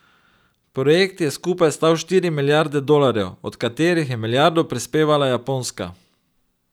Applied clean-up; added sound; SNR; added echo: none; none; none; none.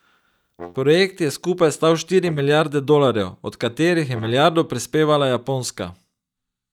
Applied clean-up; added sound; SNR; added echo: neural mask model DeepFilterNet 3.